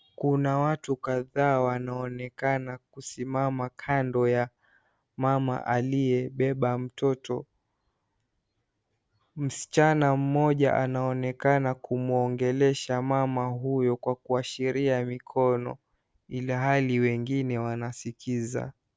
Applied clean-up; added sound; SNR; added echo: none; none; none; none.